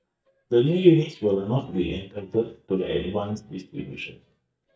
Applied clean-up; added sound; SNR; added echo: neural mask model DeepFilterNet 3.